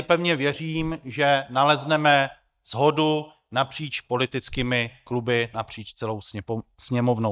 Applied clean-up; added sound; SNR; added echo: neural mask model DeepFilterNet 3.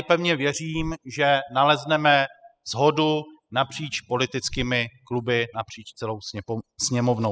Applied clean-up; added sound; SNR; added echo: classical method spectral subtraction.